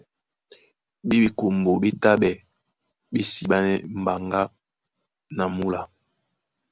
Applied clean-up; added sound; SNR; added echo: none; none; none; none.